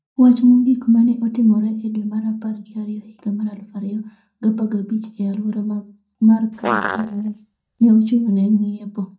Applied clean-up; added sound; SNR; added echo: neural mask model DeepFilterNet 3.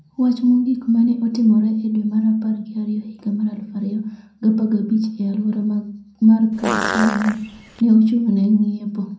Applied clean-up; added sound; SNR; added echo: none; Fart; 6 dB; reverberation time 0.5 s.